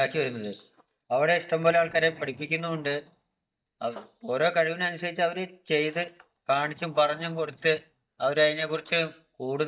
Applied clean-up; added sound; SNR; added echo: neural mask model DeepFilterNet 3.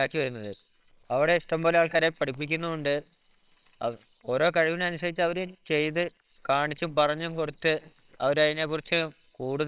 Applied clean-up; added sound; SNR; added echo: neural separator model SepFormer WHAMR!.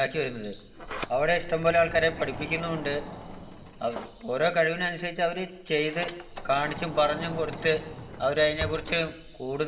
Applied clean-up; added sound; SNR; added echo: none; Sliding door; 12 dB; reverberation time 2.9 s.